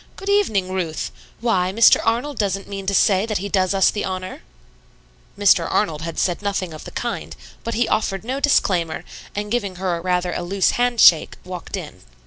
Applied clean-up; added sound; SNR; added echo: none; none; none; none.